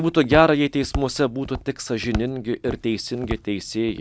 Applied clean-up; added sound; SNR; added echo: none; Walk, footsteps; 12 dB; none.